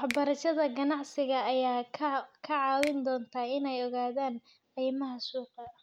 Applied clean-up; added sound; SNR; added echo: none; Finger snapping; 17 dB; none.